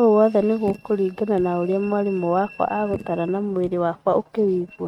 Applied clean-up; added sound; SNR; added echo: neural mask model RNNoise.